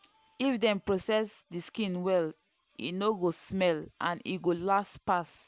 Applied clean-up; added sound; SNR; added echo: none; none; none; none.